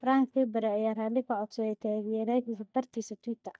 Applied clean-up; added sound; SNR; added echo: neural mask model DeepFilterNet 3.